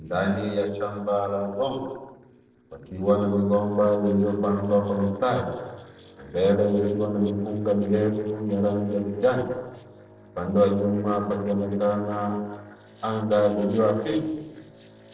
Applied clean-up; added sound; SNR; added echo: neural separator model SepFormer DNS4.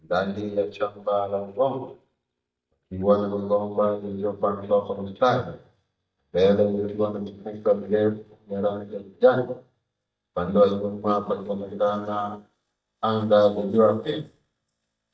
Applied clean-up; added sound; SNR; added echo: neural mask model DeepFilterNet 3.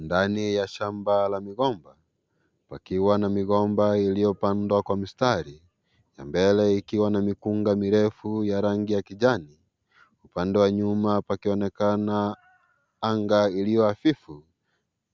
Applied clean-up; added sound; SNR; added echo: none; none; none; none.